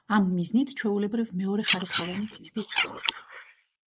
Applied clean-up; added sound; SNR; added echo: neural mask model Resemble Enhance denoiser.